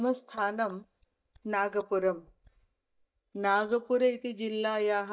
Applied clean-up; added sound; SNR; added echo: neural mask model DeepFilterNet 3.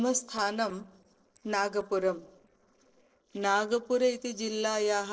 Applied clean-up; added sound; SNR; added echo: neural separator model SepFormer DNS4.